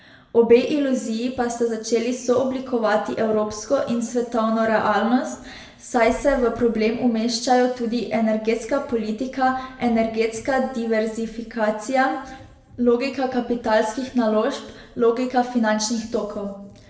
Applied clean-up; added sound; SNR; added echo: none; none; none; reverberation time 0.8 s.